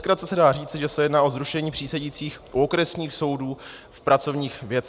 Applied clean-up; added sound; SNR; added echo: none; none; none; none.